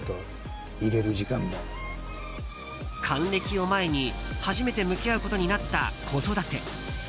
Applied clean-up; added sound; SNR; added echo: none; none; none; none.